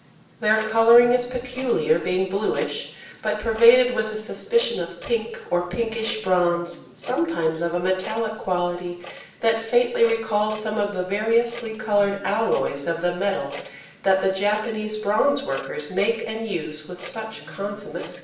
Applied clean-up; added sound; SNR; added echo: none; Clock; 20 dB; reverberation time 0.6 s.